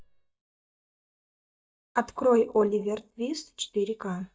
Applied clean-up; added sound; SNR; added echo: neural mask model DeepFilterNet 3.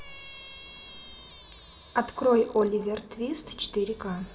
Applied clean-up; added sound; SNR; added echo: none; Squeak; 20 dB; reverberation time 1.3 s.